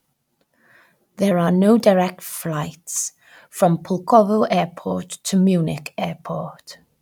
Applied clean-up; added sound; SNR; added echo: none; none; none; none.